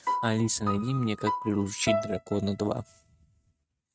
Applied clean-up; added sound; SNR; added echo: neural mask model RNNoise.